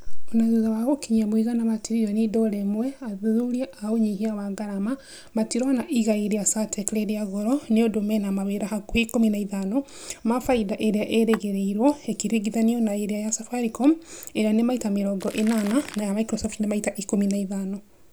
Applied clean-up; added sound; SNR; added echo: none; Tap / Glass + Crackle; 18 dB; none.